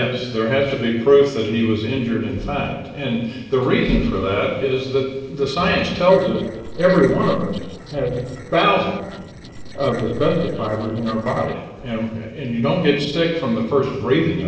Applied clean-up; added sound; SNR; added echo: neural separator model SepFormer DNS4.